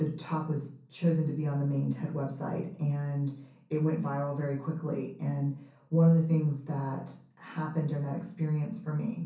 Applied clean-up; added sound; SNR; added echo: none; none; none; reverberation time 0.6 s.